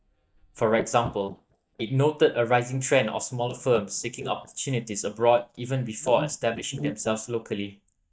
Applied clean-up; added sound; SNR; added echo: neural mask model DeepFilterNet 3.